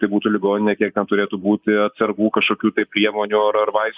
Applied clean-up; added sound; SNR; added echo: neural mask model Resemble Enhance denoiser.